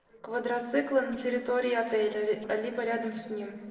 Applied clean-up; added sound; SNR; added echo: neural separator model SepFormer DNS4.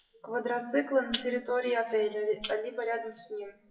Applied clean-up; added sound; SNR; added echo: classical method WPE with log-MMSE.